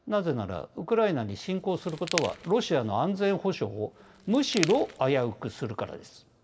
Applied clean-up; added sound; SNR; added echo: none; Crackle; 11 dB; reverberation time 1.1 s.